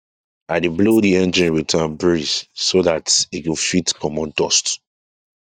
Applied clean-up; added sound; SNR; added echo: neural mask model DeepFilterNet 3.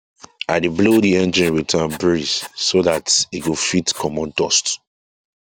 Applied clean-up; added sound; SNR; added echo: none; Writing; 20 dB; none.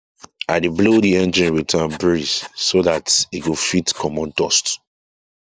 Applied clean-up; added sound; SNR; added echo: neural mask model Resemble Enhance denoiser.